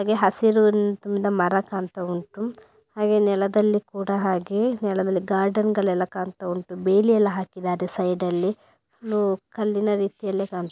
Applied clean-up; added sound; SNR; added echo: none; none; none; none.